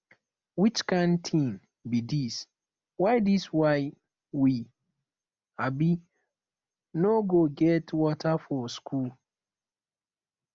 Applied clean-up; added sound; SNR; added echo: none; none; none; none.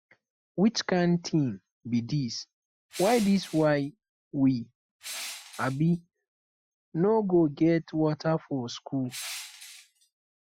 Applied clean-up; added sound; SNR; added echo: classical method Wiener filter.